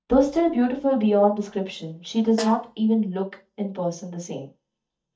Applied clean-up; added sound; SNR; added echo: neural mask model DeepFilterNet 3.